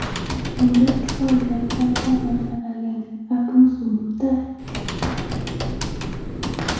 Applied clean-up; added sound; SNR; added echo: none; Computer keyboard; 6 dB; reverberation time 1.1 s.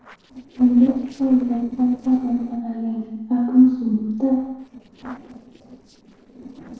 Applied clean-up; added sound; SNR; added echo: neural separator model SepFormer DNS4.